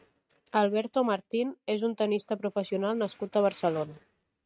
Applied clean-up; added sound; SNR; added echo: neural mask model RNNoise.